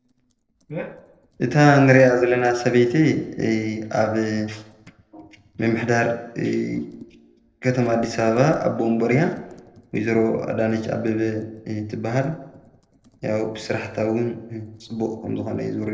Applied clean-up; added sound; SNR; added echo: neural separator model SepFormer DNS4.